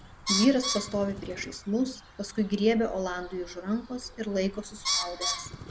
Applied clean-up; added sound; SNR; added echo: none; Bird; 6 dB; none.